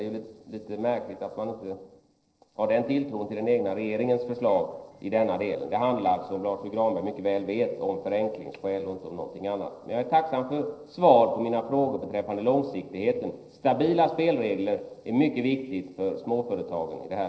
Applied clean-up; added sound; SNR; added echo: neural separator model SepFormer DNS4.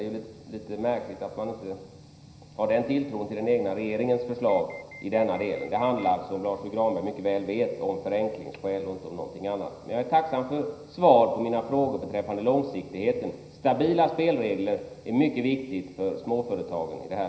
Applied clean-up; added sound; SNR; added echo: none; Alarm; 19 dB; reverberation time 0.9 s.